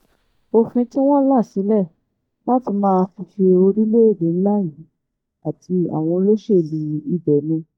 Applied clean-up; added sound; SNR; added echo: neural mask model DeepFilterNet 3.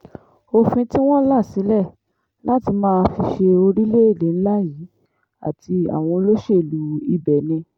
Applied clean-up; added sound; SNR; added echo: none; none; none; none.